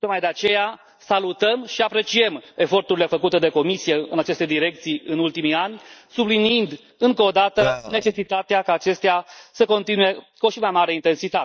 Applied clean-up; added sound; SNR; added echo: neural mask model DeepFilterNet 3.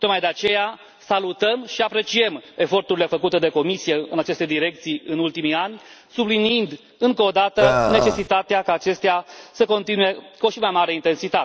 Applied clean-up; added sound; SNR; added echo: none; Burping, eructation; -2 dB; none.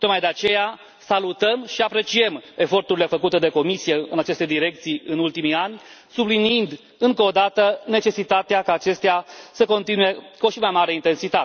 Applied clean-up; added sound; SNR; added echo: none; none; none; none.